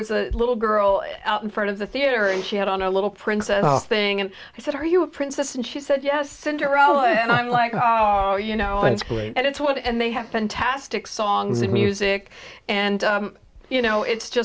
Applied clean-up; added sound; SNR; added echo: none; none; none; none.